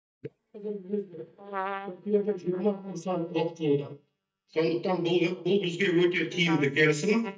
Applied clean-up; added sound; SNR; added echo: neural mask model DeepFilterNet 3.